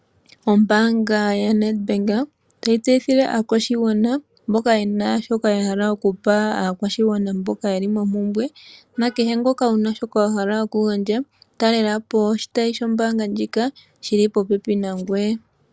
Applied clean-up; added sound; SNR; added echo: none; none; none; none.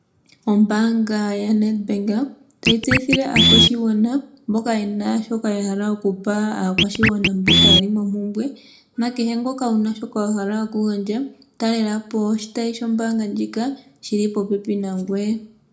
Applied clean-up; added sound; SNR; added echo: none; Scratching (performance technique); -1 dB; reverberation time 0.3 s.